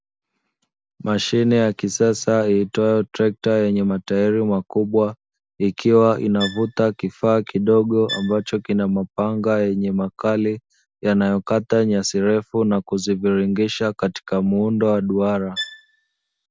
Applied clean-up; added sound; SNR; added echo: none; Bowed string instrument; 14 dB; none.